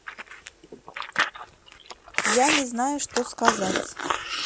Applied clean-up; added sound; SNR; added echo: none; Chewing, mastication; -1 dB; none.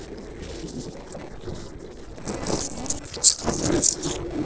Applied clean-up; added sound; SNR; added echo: neural separator model SepFormer DNS4.